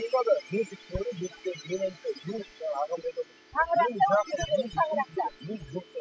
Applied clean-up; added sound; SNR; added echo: classical method spectral subtraction.